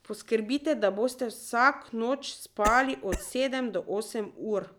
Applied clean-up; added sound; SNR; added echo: none; Cough; 9 dB; none.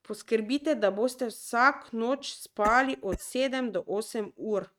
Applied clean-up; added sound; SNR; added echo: neural mask model RNNoise.